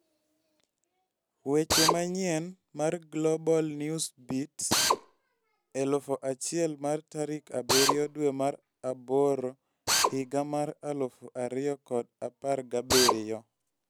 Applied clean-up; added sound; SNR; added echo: none; Drill; 3 dB; none.